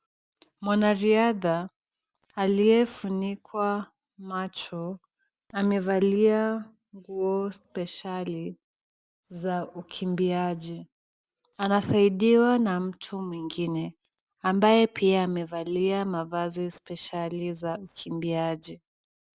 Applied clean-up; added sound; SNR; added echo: none; none; none; none.